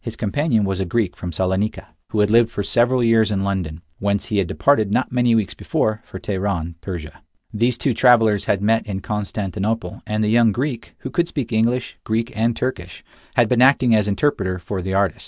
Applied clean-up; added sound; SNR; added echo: none; none; none; none.